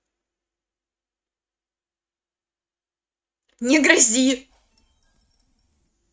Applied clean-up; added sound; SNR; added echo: neural mask model RNNoise.